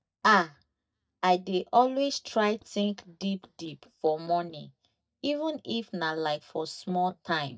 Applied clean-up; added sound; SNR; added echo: neural mask model DeepFilterNet 3.